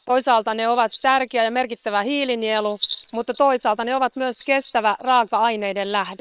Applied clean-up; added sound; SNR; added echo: neural separator model SepFormer WHAM!.